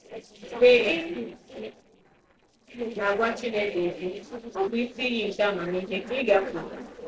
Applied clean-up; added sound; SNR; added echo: neural separator model SepFormer DNS4.